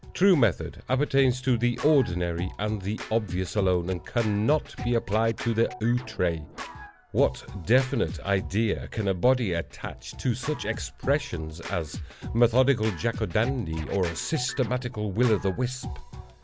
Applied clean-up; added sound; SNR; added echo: none; Scratching (performance technique); 13 dB; none.